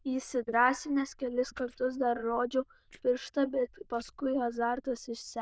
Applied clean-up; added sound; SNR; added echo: neural diffusion model UNIVERSE++.